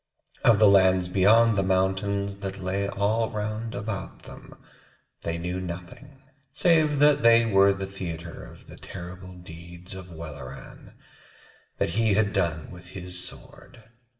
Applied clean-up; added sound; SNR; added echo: none; none; none; reverberation time 0.7 s.